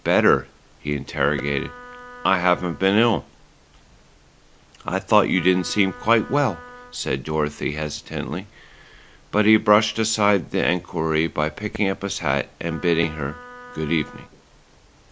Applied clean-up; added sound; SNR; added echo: none; Wind instrument, woodwind instrument; 19 dB; none.